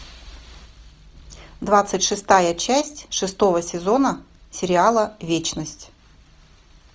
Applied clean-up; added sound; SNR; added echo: none; none; none; none.